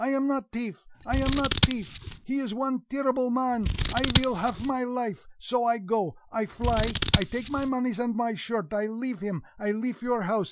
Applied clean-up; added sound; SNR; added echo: none; Scissors; -2 dB; none.